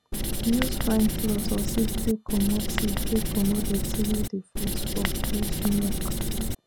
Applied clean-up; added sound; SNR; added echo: none; Writing; -1 dB; none.